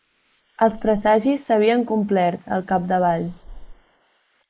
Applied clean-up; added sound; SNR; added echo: neural mask model Resemble Enhance denoiser.